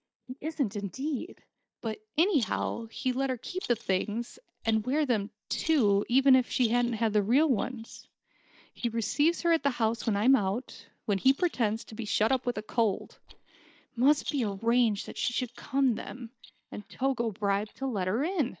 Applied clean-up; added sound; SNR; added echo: neural mask model DeepFilterNet 3.